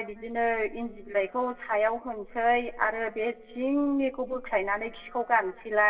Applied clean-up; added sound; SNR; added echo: neural separator model SepFormer DNS4.